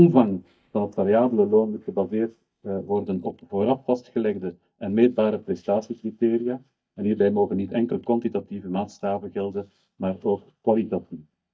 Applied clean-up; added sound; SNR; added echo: neural mask model DeepFilterNet 3.